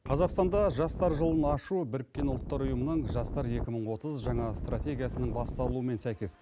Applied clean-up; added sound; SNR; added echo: none; Wind; 4 dB; none.